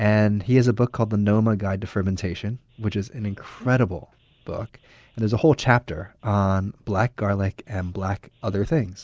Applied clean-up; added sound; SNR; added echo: none; none; none; none.